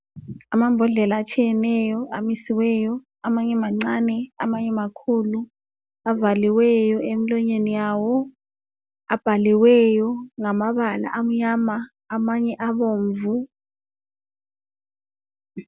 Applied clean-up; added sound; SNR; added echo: none; none; none; none.